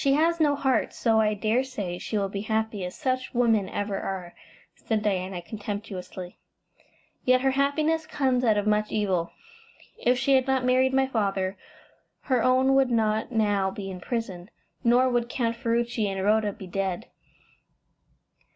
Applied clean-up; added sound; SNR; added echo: none; none; none; none.